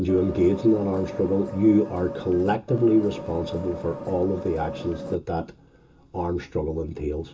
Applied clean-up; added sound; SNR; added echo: none; Vehicle; 10 dB; reverberation time 0.2 s.